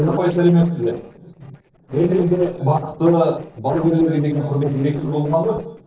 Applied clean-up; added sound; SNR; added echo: neural separator model SepFormer DNS4.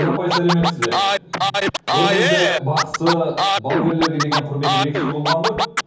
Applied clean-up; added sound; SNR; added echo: none; Scratching (performance technique); -1 dB; reverberation time 0.7 s.